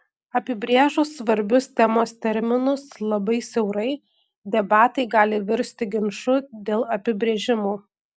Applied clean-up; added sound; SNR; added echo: none; none; none; none.